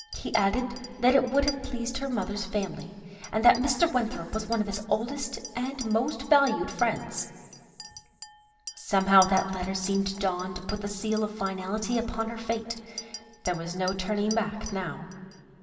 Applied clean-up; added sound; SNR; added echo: none; Chink, clink; 17 dB; reverberation time 2.1 s.